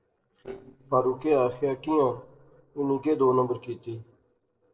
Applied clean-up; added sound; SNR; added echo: neural separator model SepFormer DNS4.